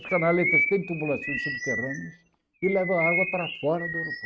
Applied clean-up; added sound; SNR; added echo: neural mask model RNNoise.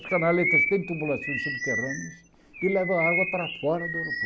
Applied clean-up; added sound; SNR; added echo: none; Bird vocalization, bird call, bird song; 1 dB; none.